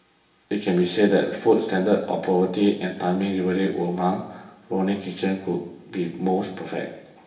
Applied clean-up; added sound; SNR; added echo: none; none; none; reverberation time 1.1 s.